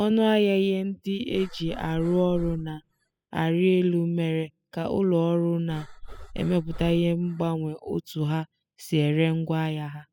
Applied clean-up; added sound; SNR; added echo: classical method spectral subtraction.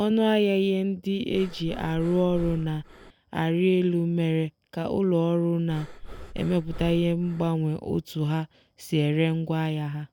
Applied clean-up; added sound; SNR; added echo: none; Breathing; 13 dB; none.